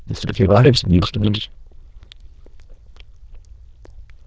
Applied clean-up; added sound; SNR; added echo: neural diffusion model UNIVERSE++.